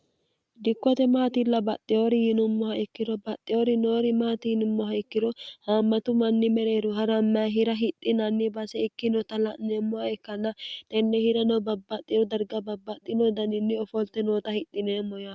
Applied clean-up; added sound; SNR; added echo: none; none; none; none.